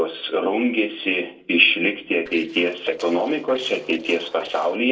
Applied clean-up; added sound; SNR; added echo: neural separator model SepFormer DNS4.